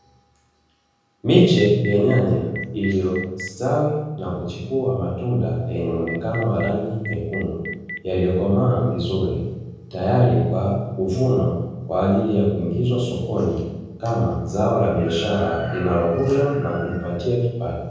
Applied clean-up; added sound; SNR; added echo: none; Telephone; 14 dB; reverberation time 1.3 s.